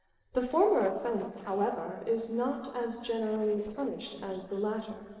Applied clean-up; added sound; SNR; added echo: neural separator model SepFormer DNS4.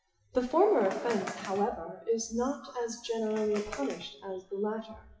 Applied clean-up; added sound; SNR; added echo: classical method WPE with log-MMSE.